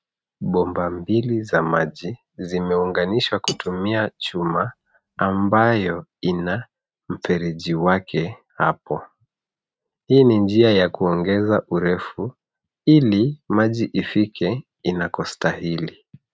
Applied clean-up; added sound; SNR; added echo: neural mask model RNNoise.